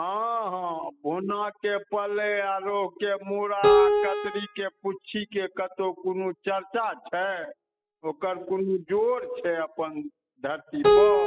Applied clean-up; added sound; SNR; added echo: classical method spectral subtraction.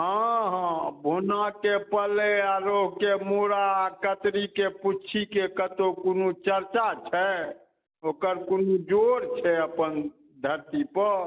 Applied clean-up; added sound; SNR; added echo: none; none; none; none.